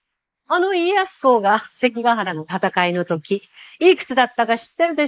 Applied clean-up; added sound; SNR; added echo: neural mask model Resemble Enhance denoiser.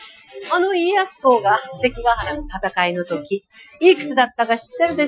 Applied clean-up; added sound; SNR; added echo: classical method Wiener filter.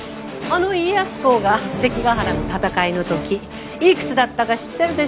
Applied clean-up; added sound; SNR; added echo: none; none; none; none.